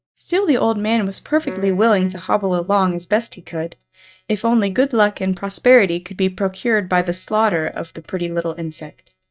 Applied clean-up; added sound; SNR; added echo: neural mask model DeepFilterNet 3.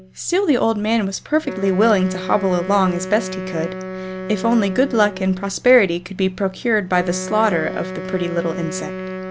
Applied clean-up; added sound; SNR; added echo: none; Wind instrument, woodwind instrument; 10 dB; none.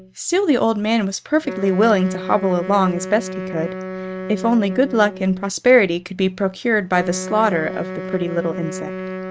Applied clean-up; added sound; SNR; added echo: neural mask model RNNoise.